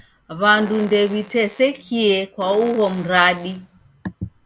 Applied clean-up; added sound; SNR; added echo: none; Fart; 20 dB; none.